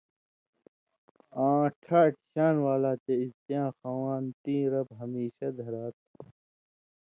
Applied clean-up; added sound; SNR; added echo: none; none; none; none.